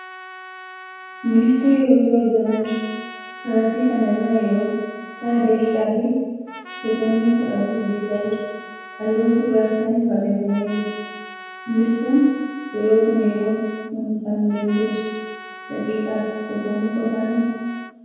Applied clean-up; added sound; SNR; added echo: none; Trumpet; 17 dB; reverberation time 1.2 s.